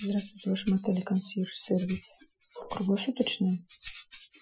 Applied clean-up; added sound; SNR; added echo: classical method Wiener filter.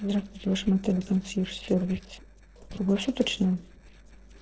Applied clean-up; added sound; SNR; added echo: neural separator model SepFormer DNS4.